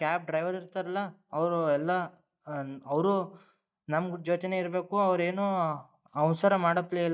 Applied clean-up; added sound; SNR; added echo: neural mask model DeepFilterNet 3.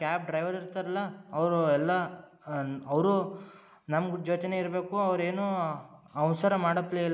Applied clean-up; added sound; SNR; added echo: none; none; none; none.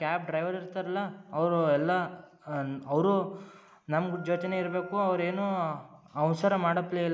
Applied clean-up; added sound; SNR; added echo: none; Wind instrument, woodwind instrument; 18 dB; none.